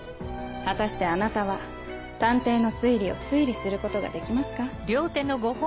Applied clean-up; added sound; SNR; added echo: none; none; none; none.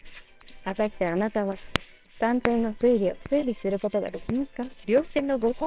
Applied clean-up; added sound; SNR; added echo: neural separator model SepFormer WHAMR!.